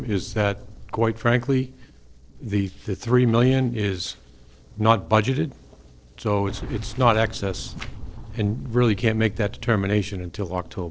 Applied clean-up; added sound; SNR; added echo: neural separator model SepFormer DNS4.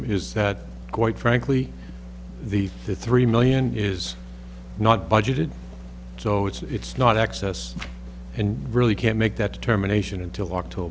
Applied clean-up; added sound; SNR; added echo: none; none; none; none.